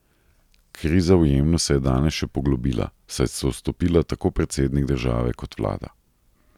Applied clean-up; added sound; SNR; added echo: none; none; none; none.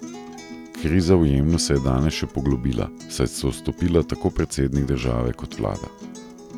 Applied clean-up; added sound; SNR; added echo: none; Acoustic guitar; 15 dB; none.